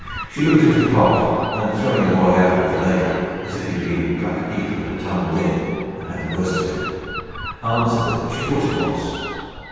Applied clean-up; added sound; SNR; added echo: none; Gull, seagull / Wind; 14 dB; reverberation time 2.2 s.